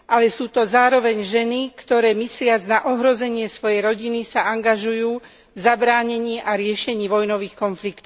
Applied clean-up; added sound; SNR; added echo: none; none; none; none.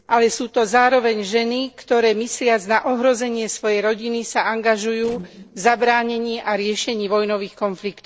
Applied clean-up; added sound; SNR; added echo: neural separator model SepFormer DNS4.